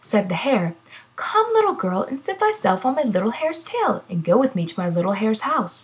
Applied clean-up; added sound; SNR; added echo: none; none; none; none.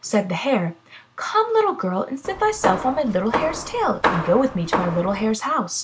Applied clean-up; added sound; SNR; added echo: none; Hammer; 5 dB; none.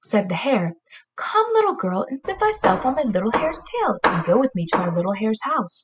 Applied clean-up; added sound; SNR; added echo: classical method spectral subtraction.